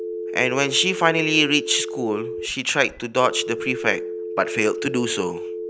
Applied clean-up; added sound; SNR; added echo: none; Telephone; 7 dB; none.